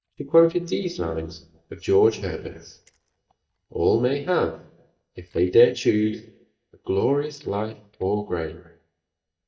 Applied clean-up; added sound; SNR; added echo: neural mask model DeepFilterNet 3.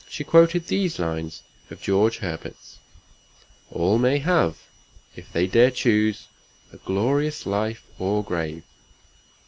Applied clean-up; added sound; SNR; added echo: none; none; none; none.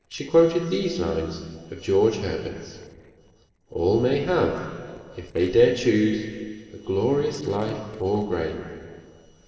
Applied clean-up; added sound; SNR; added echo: neural separator model SepFormer DNS4.